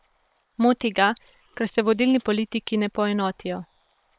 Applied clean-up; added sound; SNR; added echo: neural separator model SepFormer WHAM!.